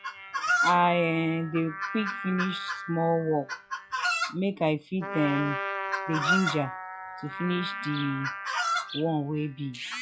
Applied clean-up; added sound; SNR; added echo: classical method log-MMSE.